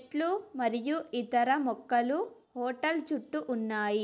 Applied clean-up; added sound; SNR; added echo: none; none; none; none.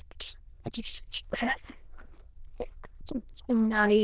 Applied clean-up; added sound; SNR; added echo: neural diffusion model UNIVERSE++.